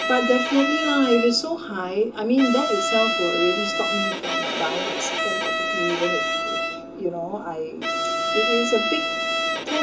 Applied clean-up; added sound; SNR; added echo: none; Bowed string instrument; 1 dB; reverberation time 0.2 s.